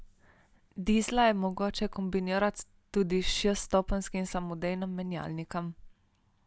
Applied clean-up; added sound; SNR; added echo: none; none; none; none.